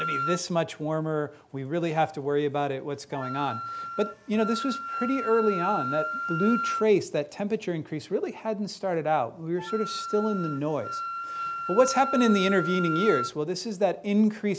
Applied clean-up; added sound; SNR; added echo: none; Wind instrument, woodwind instrument; 8 dB; none.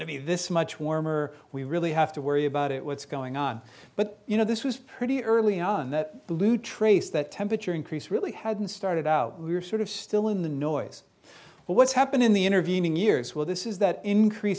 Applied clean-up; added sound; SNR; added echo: none; none; none; none.